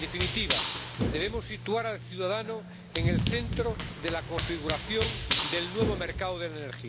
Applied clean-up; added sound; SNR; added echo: none; Run; -3 dB; none.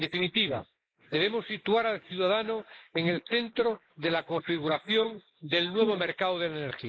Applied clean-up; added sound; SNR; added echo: neural mask model Resemble Enhance denoiser.